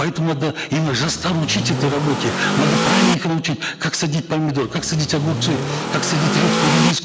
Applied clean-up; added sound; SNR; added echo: none; Accelerating, revving, vroom / Car; 1 dB; none.